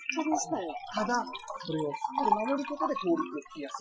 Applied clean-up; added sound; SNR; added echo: classical method Wiener filter.